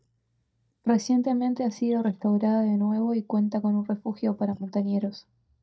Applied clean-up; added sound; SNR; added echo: neural mask model DeepFilterNet 3.